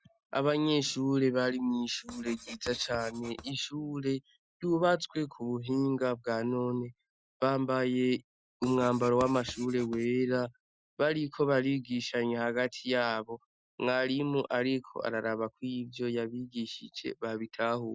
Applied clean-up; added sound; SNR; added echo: classical method Wiener filter.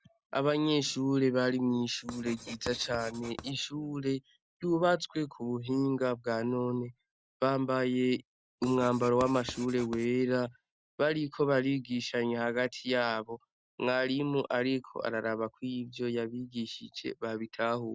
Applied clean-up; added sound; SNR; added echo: none; Writing; 16 dB; none.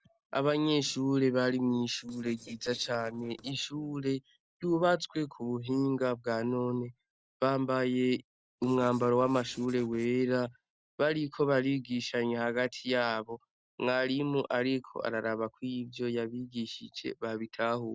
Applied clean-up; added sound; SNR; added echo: neural separator model SepFormer DNS4.